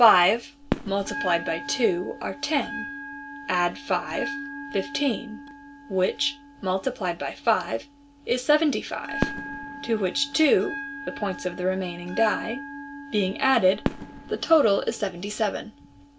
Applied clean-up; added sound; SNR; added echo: none; Bell + Fireworks; 11 dB; none.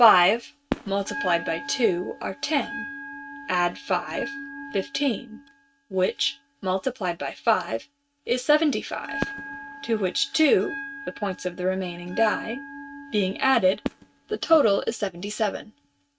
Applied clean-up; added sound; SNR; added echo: neural mask model RNNoise.